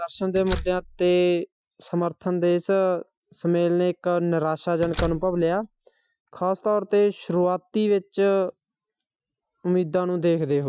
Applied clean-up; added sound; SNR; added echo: classical method Wiener filter.